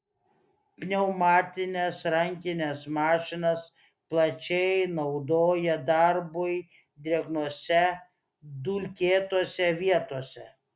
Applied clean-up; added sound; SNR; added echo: none; none; none; none.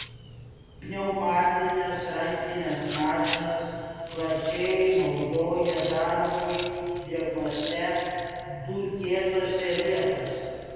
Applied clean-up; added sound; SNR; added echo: none; Rattle; 14 dB; reverberation time 2.1 s.